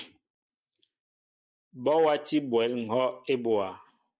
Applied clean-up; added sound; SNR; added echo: neural mask model Resemble Enhance denoiser.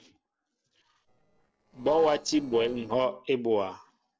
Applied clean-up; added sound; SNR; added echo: neural separator model SepFormer DNS4.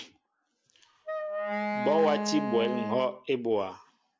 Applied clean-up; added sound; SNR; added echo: none; Wind instrument, woodwind instrument; 3 dB; none.